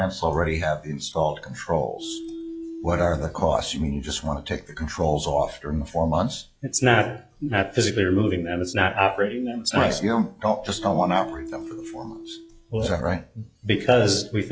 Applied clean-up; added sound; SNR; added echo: classical method log-MMSE.